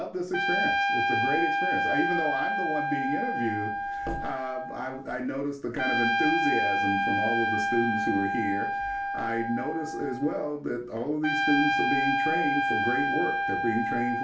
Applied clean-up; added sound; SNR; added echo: none; Trumpet; -3 dB; reverberation time 0.4 s.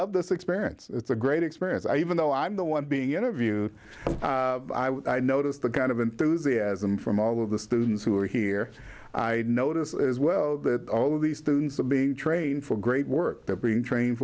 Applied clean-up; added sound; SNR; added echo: none; none; none; none.